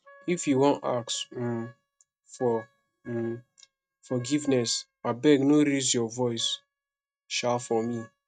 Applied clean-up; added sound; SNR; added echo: neural mask model RNNoise.